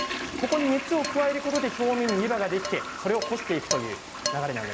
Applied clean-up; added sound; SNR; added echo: none; Toilet flush + Dishes, pots, and pans; 6 dB; none.